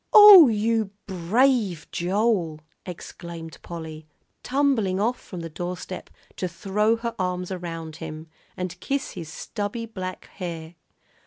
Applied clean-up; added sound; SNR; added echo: none; none; none; none.